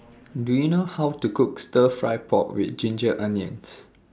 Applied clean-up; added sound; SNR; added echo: none; none; none; none.